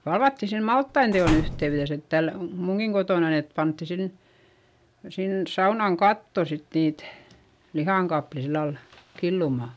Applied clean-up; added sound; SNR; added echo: none; Slam; 4 dB; none.